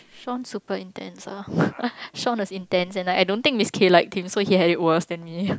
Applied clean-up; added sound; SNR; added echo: none; none; none; none.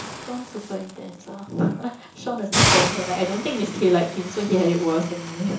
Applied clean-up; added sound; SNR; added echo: none; Hiss; 3 dB; reverberation time 0.7 s.